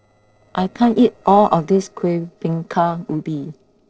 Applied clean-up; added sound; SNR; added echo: neural separator model SepFormer DNS4.